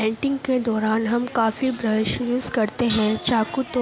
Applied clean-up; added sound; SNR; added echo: none; none; none; none.